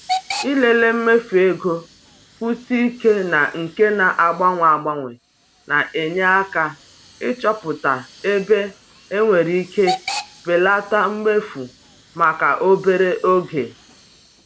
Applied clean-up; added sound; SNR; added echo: none; Hiss / Alarm / Train; 15 dB; none.